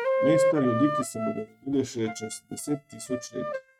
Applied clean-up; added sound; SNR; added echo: neural mask model RNNoise.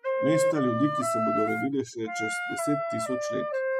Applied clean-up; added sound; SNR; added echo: classical method spectral subtraction.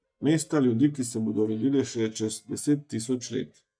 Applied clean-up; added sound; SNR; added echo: neural mask model DeepFilterNet 3.